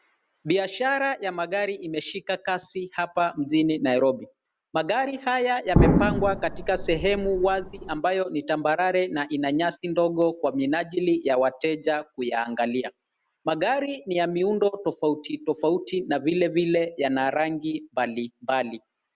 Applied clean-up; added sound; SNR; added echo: none; Explosion; -1 dB; none.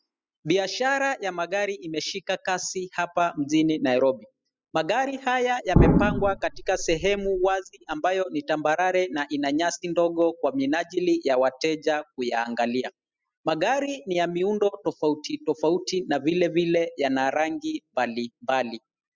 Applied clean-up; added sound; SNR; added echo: classical method spectral subtraction.